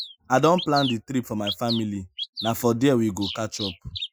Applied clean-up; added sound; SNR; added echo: classical method Wiener filter.